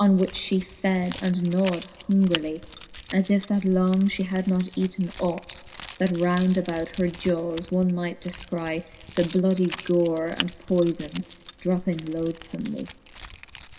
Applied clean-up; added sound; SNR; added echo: none; Keys jangling; 11 dB; none.